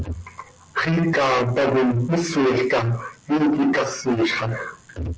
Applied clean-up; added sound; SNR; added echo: none; none; none; none.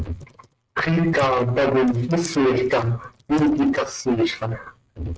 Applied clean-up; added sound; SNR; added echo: neural mask model RNNoise.